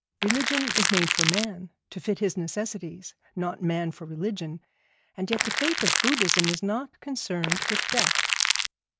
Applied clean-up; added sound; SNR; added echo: none; Crackle; -4 dB; none.